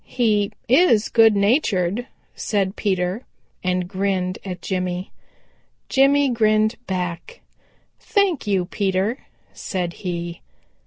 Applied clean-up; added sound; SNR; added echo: none; none; none; none.